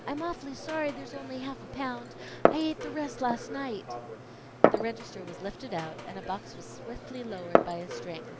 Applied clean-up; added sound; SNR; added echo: none; Glass; -4 dB; none.